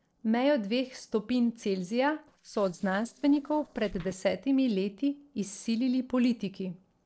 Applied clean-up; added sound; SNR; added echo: neural separator model SepFormer DNS4.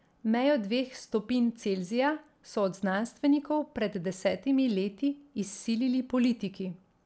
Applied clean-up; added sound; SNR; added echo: none; none; none; none.